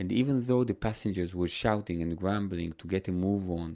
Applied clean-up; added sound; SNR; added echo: none; none; none; none.